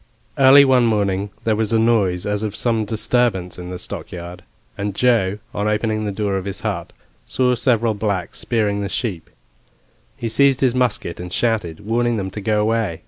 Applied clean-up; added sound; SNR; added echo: none; none; none; none.